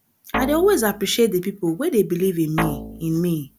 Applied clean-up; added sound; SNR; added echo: none; Guitar; 9 dB; none.